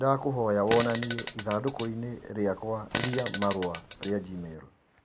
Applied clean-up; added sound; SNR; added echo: none; Fart; 4 dB; none.